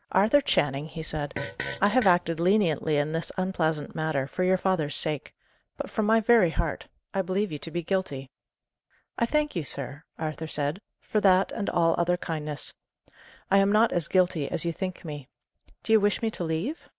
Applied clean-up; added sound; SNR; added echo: none; Fart; 11 dB; none.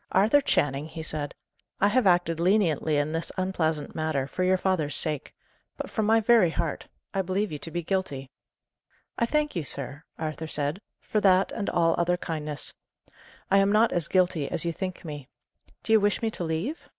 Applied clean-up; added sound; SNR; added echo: none; none; none; none.